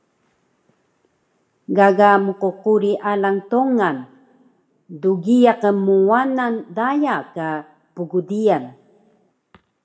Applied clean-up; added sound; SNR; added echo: none; none; none; reverberation time 0.6 s.